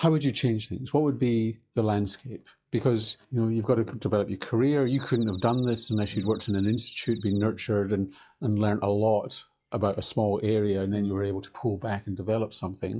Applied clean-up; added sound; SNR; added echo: classical method log-MMSE.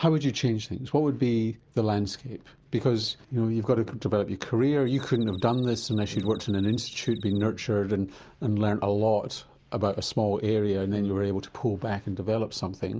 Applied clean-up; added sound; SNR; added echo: none; Cricket; 20 dB; none.